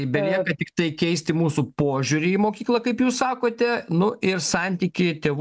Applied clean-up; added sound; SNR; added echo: none; none; none; none.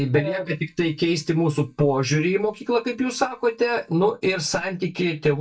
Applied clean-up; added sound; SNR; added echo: neural mask model DeepFilterNet 3.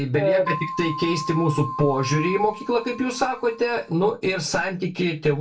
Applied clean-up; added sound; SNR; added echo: none; Keyboard (musical); 9 dB; reverberation time 0.2 s.